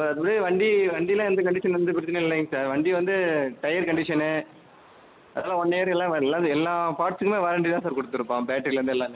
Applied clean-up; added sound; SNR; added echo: none; none; none; none.